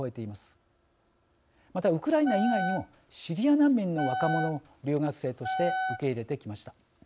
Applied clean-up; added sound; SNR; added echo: none; Wind instrument, woodwind instrument; 4 dB; none.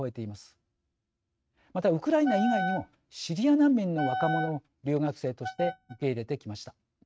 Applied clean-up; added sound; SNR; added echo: neural mask model RNNoise.